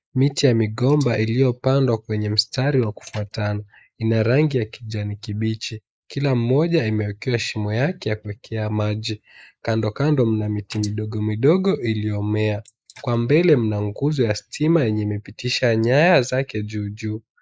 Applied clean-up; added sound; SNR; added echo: neural mask model Resemble Enhance denoiser.